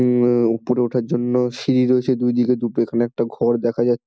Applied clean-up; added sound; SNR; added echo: none; none; none; none.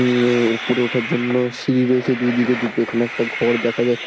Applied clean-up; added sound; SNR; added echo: none; Train; 10 dB; none.